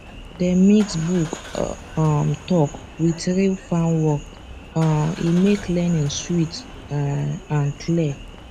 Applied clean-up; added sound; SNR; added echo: none; Engine starting / Car; 16 dB; none.